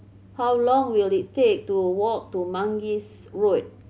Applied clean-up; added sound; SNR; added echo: none; none; none; none.